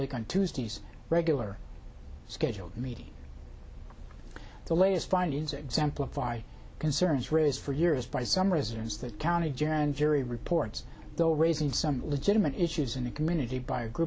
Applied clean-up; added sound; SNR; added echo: none; none; none; none.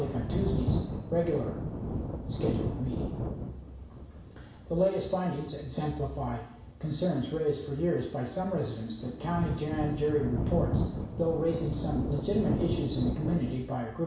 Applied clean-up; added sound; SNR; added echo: none; Thunder; 3 dB; reverberation time 0.7 s.